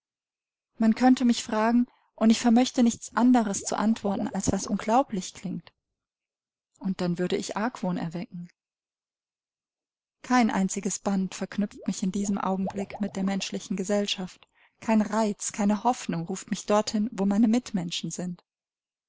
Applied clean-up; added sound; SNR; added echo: neural separator model SepFormer DNS4.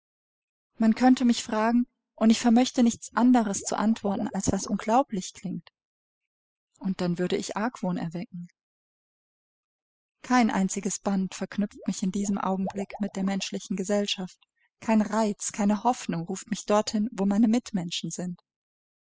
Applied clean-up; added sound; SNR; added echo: classical method spectral subtraction.